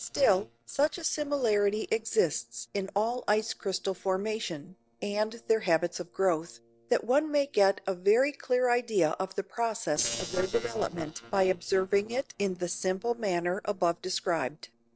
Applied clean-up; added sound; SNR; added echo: neural separator model SepFormer DNS4.